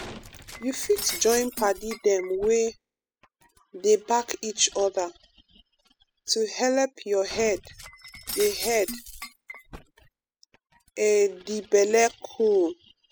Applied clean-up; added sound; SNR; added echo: classical method spectral subtraction.